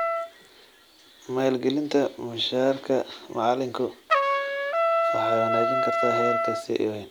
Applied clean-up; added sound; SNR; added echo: none; Trumpet; 0 dB; none.